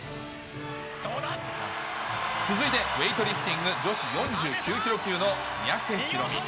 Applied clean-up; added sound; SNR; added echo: none; none; none; none.